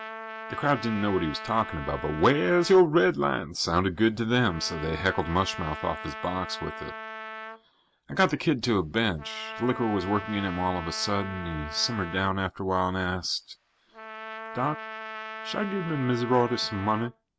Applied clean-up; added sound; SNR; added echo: none; Trumpet; 12 dB; none.